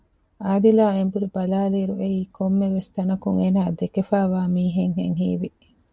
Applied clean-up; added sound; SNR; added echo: none; none; none; none.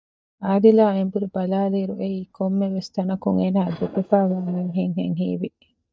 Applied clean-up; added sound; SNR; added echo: neural mask model DeepFilterNet 3.